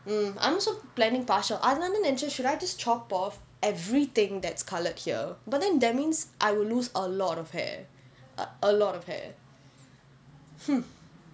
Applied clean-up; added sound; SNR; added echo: none; none; none; none.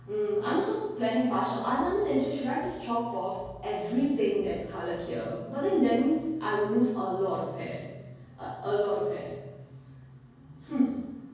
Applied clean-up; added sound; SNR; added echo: none; none; none; reverberation time 1.3 s.